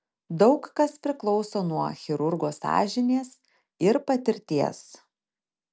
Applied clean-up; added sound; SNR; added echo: none; none; none; none.